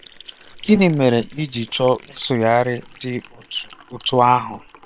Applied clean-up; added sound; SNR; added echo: neural separator model SepFormer WHAM!.